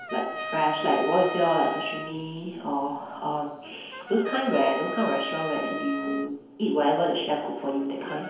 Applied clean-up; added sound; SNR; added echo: none; Trumpet; 10 dB; reverberation time 0.9 s.